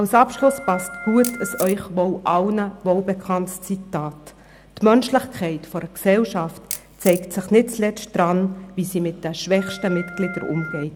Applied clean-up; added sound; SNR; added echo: none; Camera + Organ; 13 dB; none.